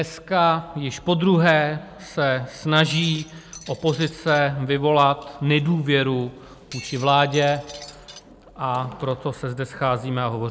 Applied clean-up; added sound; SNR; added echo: none; Shatter; 18 dB; none.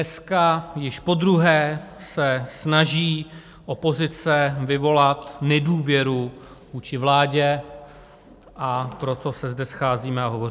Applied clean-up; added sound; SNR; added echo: none; none; none; none.